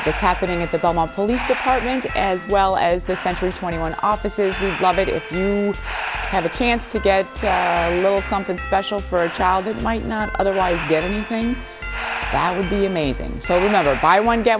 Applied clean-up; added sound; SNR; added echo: none; Breathing; 11 dB; none.